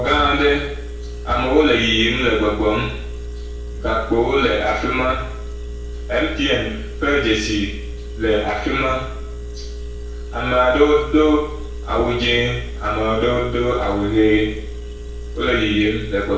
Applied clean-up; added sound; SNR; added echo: none; Engine; 9 dB; reverberation time 0.6 s.